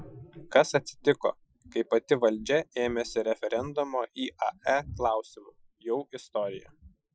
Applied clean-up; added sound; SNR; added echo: classical method Wiener filter.